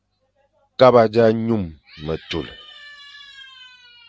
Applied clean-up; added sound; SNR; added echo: none; none; none; none.